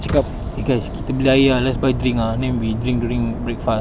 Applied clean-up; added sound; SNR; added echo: none; Car; 16 dB; none.